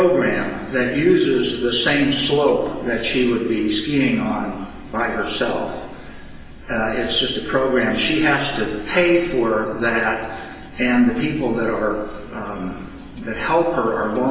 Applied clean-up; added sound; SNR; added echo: none; Cowbell; 11 dB; reverberation time 1.0 s.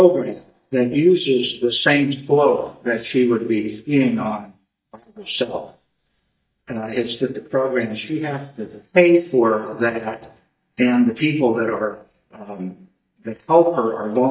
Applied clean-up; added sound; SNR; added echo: neural mask model DeepFilterNet 3.